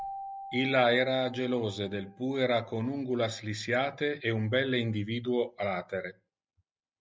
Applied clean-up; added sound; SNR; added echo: none; Keyboard (musical); 18 dB; none.